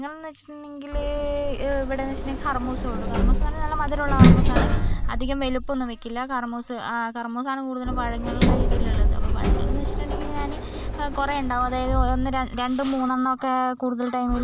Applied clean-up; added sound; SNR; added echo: none; Sliding door; -4 dB; none.